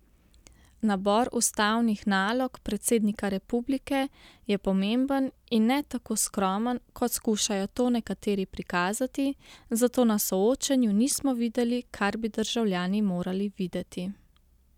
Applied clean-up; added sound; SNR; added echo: none; none; none; none.